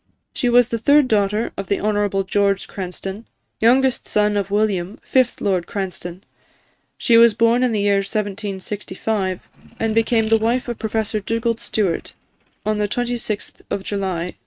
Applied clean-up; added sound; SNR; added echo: neural mask model RNNoise.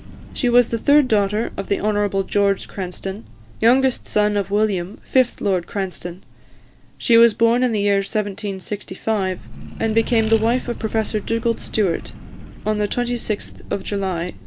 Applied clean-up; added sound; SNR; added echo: none; Accelerating, revving, vroom; 14 dB; none.